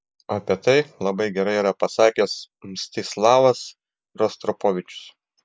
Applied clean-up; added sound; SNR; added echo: none; none; none; none.